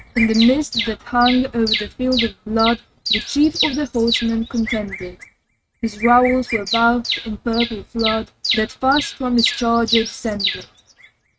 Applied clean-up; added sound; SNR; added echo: neural mask model RNNoise.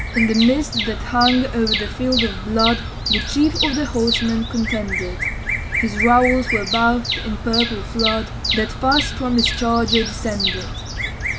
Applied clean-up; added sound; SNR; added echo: none; Bird vocalization, bird call, bird song; 3 dB; none.